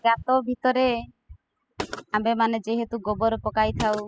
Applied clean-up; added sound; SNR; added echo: classical method spectral subtraction.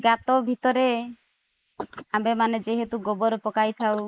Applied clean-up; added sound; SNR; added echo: neural mask model Resemble Enhance denoiser.